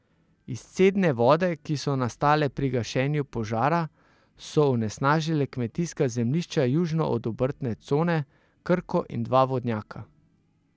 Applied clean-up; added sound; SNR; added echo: none; none; none; none.